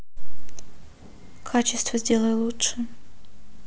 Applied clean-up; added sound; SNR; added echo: none; none; none; none.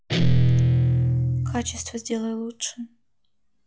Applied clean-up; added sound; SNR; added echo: classical method log-MMSE.